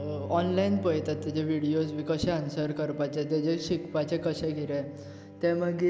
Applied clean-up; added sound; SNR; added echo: none; Bowed string instrument; 12 dB; none.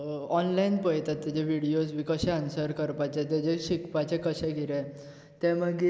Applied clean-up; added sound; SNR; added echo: none; none; none; none.